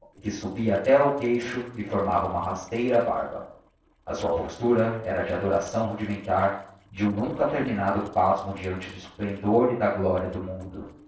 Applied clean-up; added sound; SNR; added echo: neural separator model SepFormer DNS4.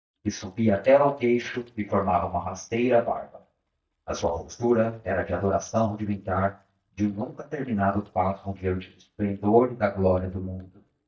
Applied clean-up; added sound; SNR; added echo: neural mask model DeepFilterNet 3.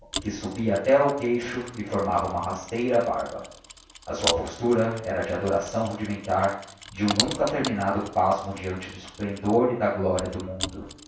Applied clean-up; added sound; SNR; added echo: none; Mechanisms; 11 dB; reverberation time 0.7 s.